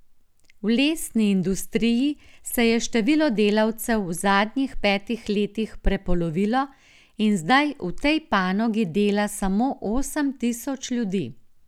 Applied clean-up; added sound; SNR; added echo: none; none; none; none.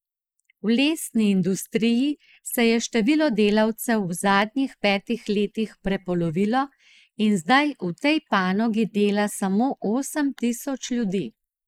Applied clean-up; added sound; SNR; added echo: neural mask model Resemble Enhance denoiser.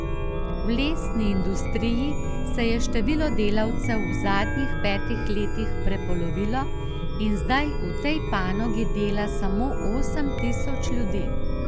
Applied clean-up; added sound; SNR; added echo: none; Chime; -3 dB; none.